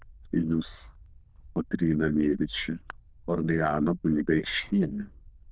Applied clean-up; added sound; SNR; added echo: neural diffusion model UNIVERSE++.